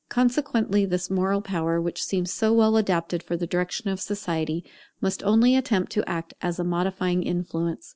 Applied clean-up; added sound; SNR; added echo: none; none; none; none.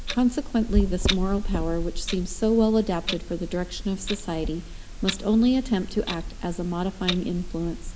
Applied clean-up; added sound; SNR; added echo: none; Clock; 5 dB; reverberation time 1.2 s.